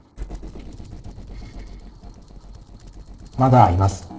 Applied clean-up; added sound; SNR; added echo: neural separator model SepFormer DNS4.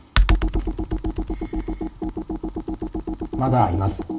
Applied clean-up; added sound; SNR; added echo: none; Computer keyboard; -4 dB; reverberation time 0.5 s.